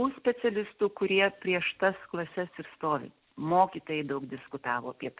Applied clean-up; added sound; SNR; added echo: none; none; none; none.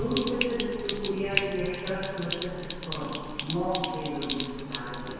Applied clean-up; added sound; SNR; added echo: none; Sink (filling or washing); 4 dB; reverberation time 2.0 s.